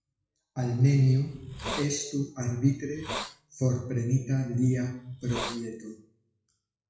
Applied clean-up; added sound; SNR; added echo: classical method WPE with log-MMSE.